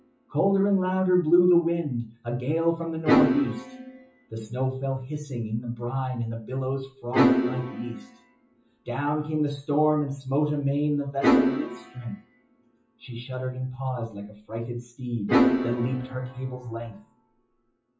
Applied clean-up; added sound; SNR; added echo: classical method WPE with log-MMSE.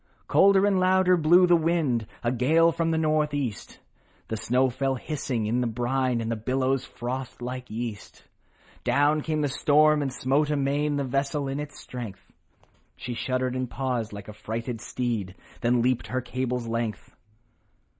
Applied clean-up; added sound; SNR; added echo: none; none; none; none.